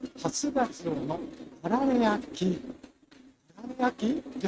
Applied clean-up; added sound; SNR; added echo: neural mask model RNNoise.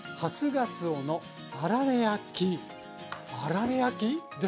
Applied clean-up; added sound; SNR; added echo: none; none; none; none.